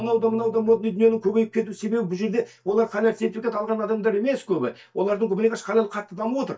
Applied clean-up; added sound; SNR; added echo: neural mask model DeepFilterNet 3.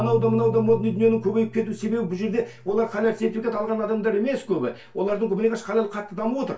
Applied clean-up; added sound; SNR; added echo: none; Piano; 14 dB; reverberation time 0.3 s.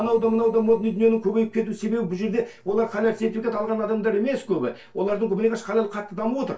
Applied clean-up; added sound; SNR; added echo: neural separator model SepFormer DNS4.